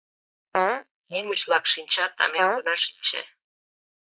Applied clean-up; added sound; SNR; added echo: neural mask model Resemble Enhance denoiser.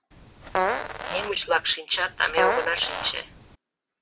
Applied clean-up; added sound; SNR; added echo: none; Fart; 1 dB; none.